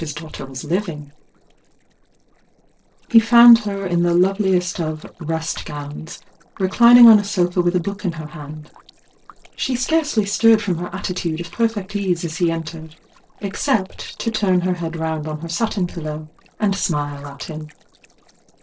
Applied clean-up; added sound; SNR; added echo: neural separator model SepFormer DNS4.